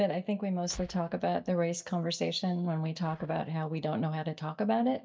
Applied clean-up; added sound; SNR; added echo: neural mask model DeepFilterNet 3.